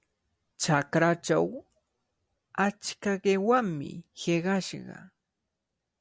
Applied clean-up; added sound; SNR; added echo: none; none; none; none.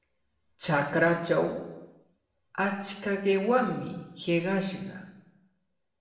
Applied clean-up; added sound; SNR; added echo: none; none; none; reverberation time 0.9 s.